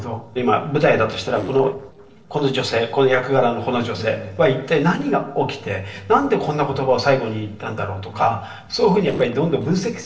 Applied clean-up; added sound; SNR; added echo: neural separator model SepFormer DNS4.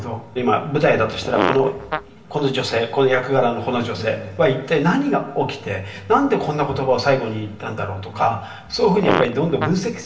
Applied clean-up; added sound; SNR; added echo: none; Fart; 5 dB; reverberation time 0.3 s.